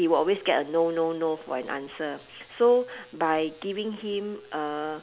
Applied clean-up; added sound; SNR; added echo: none; none; none; none.